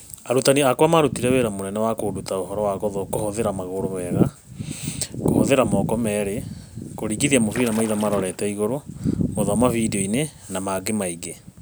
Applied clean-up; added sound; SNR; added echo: none; Splash, splatter; 15 dB; none.